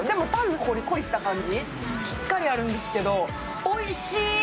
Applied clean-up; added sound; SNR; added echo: none; none; none; none.